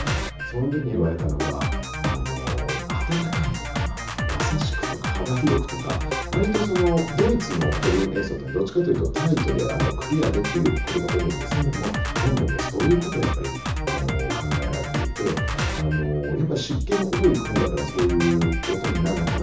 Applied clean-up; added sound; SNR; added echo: none; Drum kit; 2 dB; reverberation time 0.6 s.